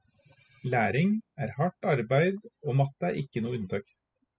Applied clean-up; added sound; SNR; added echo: classical method spectral subtraction.